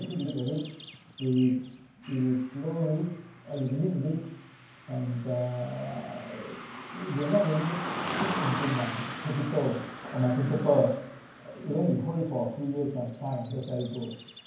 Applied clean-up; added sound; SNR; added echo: none; Car passing by / Traffic noise, roadway noise; 10 dB; reverberation time 0.9 s.